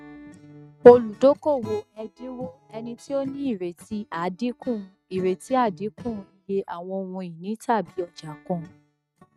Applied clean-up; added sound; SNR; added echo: neural mask model RNNoise.